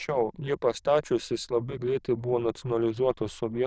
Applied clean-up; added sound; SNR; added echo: neural diffusion model UNIVERSE++.